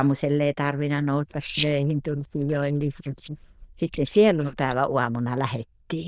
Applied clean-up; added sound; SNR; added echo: neural diffusion model UNIVERSE++.